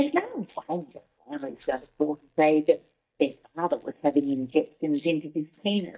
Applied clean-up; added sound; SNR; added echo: neural mask model DeepFilterNet 3.